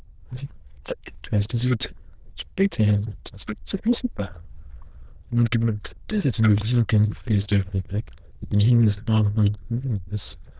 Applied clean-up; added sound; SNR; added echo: neural diffusion model UNIVERSE++.